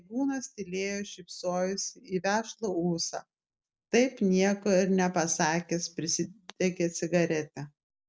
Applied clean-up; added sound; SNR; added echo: none; none; none; none.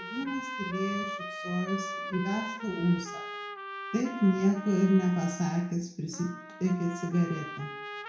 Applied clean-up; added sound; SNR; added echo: none; Trumpet; 9 dB; reverberation time 0.6 s.